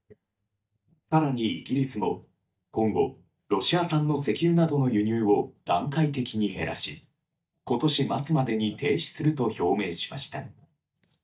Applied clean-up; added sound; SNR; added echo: neural mask model DeepFilterNet 3.